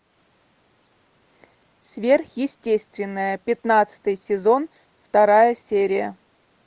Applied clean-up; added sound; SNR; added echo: none; none; none; none.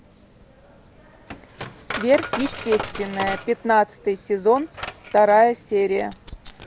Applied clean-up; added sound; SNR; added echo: none; Coin (dropping); 12 dB; none.